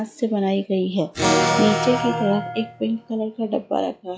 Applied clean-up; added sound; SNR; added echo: classical method log-MMSE.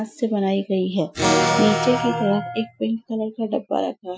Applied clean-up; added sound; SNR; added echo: classical method Wiener filter.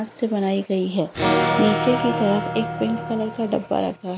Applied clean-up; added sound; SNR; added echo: none; Electric guitar / Acoustic guitar; 2 dB; none.